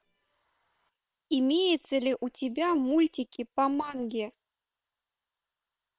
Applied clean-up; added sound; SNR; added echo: neural separator model SepFormer WHAM!.